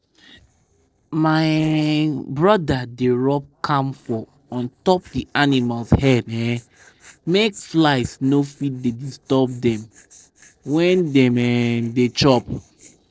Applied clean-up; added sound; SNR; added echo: neural separator model SepFormer DNS4.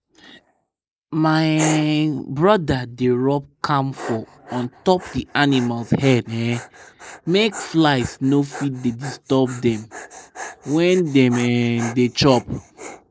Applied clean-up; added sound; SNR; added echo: neural mask model Resemble Enhance denoiser.